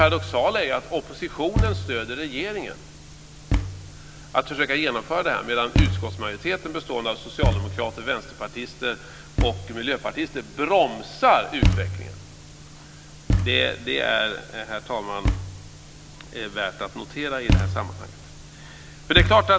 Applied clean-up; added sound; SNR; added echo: none; Thump, thud; 2 dB; none.